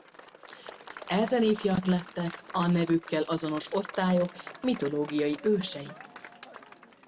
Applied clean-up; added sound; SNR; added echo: none; Applause / Crowd; 16 dB; none.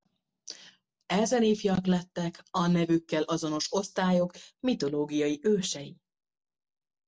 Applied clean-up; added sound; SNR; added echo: none; none; none; none.